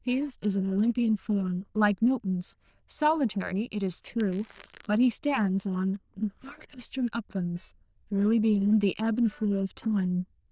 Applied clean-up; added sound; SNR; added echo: neural diffusion model UNIVERSE++.